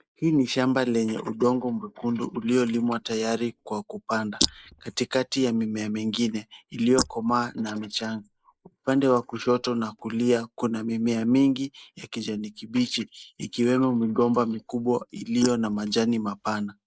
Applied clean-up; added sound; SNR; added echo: neural mask model Resemble Enhance denoiser.